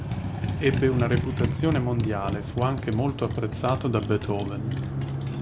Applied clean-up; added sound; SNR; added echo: none; Motorcycle; 2 dB; none.